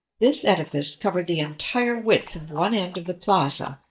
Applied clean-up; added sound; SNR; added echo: neural mask model DeepFilterNet 3.